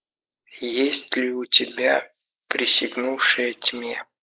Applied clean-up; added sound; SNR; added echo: neural mask model Resemble Enhance denoiser.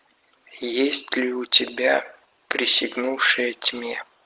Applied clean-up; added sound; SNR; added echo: none; none; none; none.